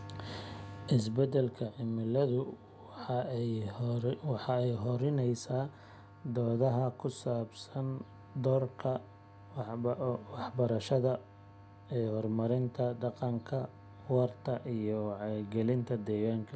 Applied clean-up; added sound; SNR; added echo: none; none; none; none.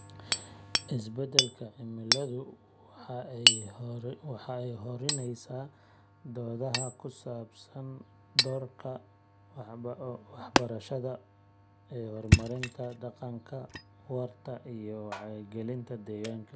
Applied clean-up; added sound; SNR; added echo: none; Hammer; -4 dB; none.